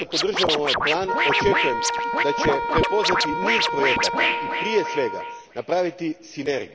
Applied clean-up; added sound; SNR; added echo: none; Scratching (performance technique) + Wind instrument, woodwind instrument; -2 dB; none.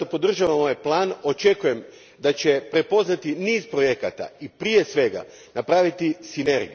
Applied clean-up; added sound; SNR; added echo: none; none; none; none.